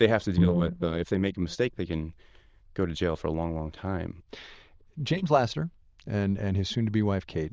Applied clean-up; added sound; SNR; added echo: neural diffusion model UNIVERSE++.